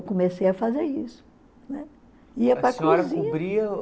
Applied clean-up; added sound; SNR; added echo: none; none; none; none.